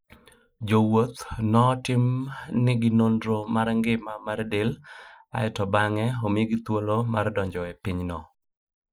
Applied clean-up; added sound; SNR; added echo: neural mask model Resemble Enhance denoiser.